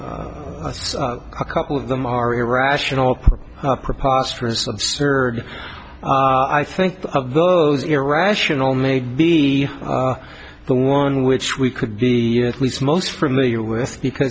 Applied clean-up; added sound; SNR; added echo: none; none; none; none.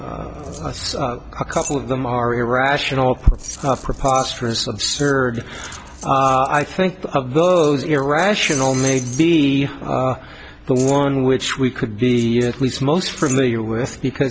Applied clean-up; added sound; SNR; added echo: none; Keys jangling; 18 dB; none.